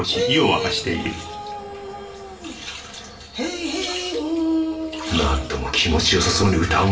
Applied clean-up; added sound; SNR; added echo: none; none; none; reverberation time 0.9 s.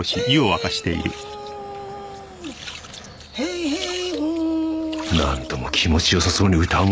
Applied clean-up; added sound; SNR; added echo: none; none; none; none.